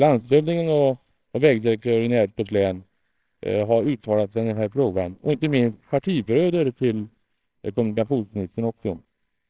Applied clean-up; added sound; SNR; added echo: neural separator model SepFormer WHAMR!.